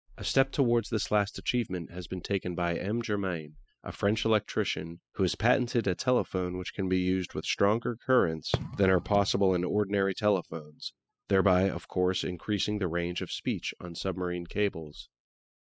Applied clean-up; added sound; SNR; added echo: classical method spectral subtraction.